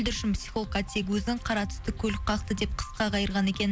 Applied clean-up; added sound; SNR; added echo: none; none; none; none.